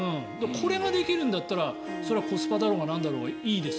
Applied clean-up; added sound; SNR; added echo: none; Harp; 6 dB; none.